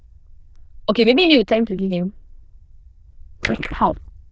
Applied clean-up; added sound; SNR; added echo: neural diffusion model UNIVERSE++.